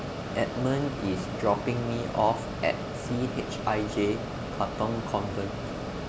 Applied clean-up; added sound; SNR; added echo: none; Mechanisms; 4 dB; none.